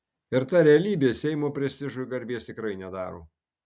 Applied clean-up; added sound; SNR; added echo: none; none; none; none.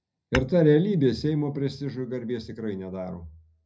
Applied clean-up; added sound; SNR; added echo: none; Tap / Hammer / Glass; 15 dB; reverberation time 0.4 s.